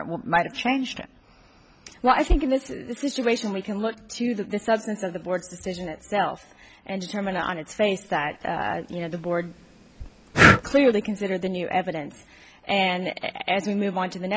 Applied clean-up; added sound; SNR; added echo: none; Breathing; -2 dB; none.